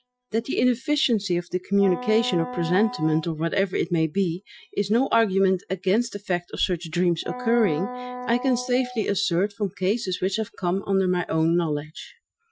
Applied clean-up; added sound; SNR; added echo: classical method Wiener filter.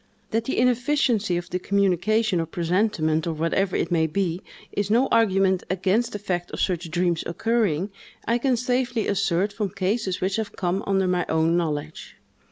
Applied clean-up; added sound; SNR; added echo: none; none; none; none.